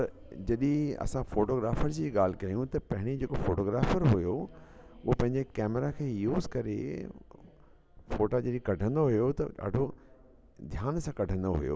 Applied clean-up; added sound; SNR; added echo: none; none; none; none.